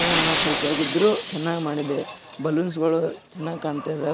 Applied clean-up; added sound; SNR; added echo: none; Shatter; 0 dB; none.